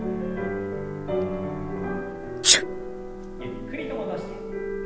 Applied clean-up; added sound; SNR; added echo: none; Sneeze; 0 dB; reverberation time 0.9 s.